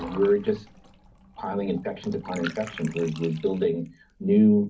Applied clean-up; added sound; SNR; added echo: none; Bathtub (filling or washing) / Water; 18 dB; reverberation time 0.4 s.